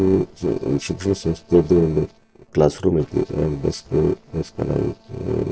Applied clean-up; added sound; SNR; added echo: neural separator model SepFormer DNS4.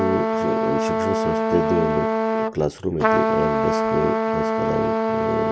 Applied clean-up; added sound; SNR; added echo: none; Trumpet; -5 dB; none.